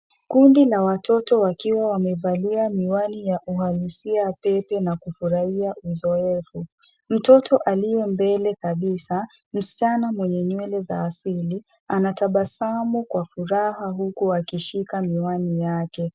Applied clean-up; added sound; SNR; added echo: none; none; none; none.